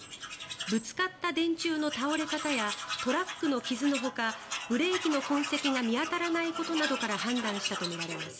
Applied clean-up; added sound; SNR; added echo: none; Tools; 7 dB; none.